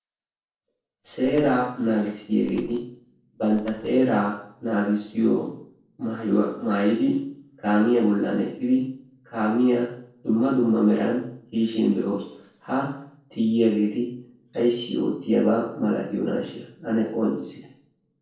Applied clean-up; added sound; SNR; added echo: neural separator model SepFormer DNS4.